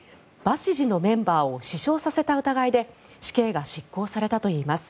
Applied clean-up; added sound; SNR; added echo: none; none; none; none.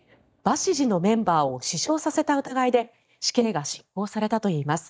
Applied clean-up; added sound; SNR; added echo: neural mask model DeepFilterNet 3.